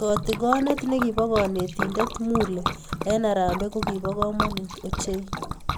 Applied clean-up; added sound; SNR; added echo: none; Liquid; 4 dB; none.